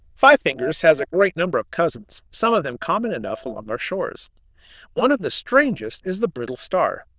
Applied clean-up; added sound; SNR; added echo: neural diffusion model UNIVERSE++.